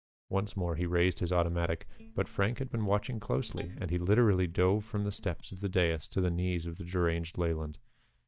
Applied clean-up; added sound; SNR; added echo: neural mask model DeepFilterNet 3.